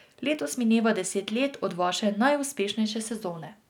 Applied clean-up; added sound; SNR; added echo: none; none; none; none.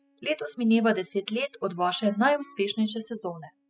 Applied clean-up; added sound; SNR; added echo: classical method spectral subtraction.